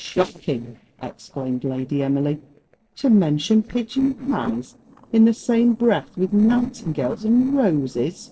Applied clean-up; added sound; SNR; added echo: neural separator model SepFormer DNS4.